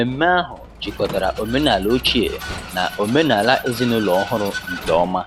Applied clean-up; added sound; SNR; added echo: none; Vehicle; 12 dB; none.